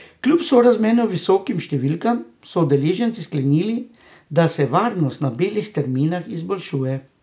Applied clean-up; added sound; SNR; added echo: none; none; none; none.